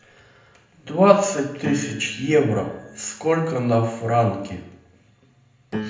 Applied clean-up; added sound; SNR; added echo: none; Piano; 15 dB; reverberation time 0.7 s.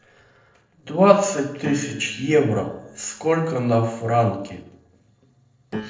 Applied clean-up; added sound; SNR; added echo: neural separator model SepFormer DNS4.